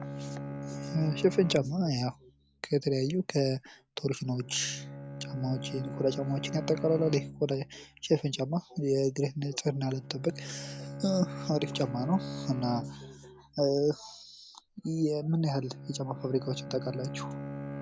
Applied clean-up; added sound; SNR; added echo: none; Bowed string instrument; 10 dB; none.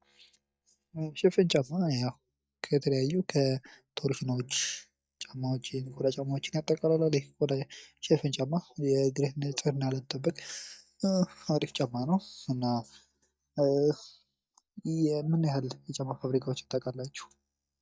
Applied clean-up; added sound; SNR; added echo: neural mask model DeepFilterNet 3.